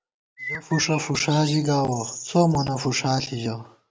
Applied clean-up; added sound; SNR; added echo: none; Bird; 12 dB; none.